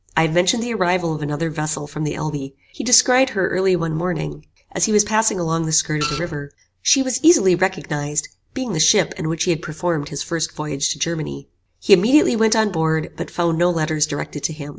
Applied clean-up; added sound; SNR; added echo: none; Printer; 6 dB; none.